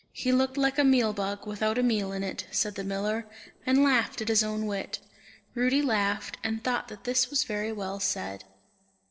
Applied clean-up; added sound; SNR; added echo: neural separator model SepFormer DNS4.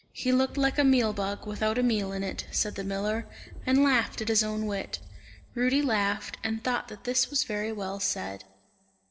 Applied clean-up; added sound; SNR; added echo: none; Thunder; 18 dB; reverberation time 0.8 s.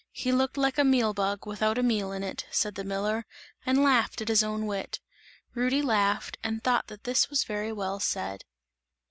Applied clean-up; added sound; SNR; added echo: none; none; none; none.